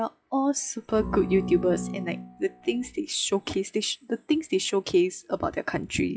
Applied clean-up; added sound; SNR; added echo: classical method WPE with log-MMSE.